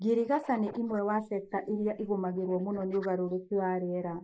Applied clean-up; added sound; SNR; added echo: neural mask model Resemble Enhance denoiser.